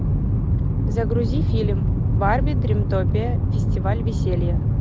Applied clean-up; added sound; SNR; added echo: none; none; none; none.